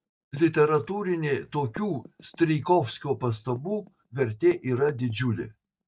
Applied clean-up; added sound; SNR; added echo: neural mask model DeepFilterNet 3.